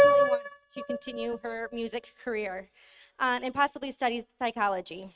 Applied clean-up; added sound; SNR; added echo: neural mask model RNNoise.